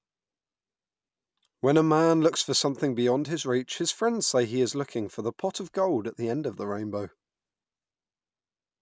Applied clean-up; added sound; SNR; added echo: none; none; none; none.